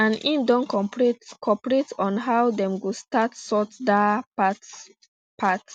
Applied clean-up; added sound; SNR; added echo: none; none; none; none.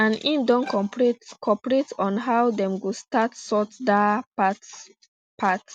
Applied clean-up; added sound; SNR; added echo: none; Bowed string instrument; 20 dB; none.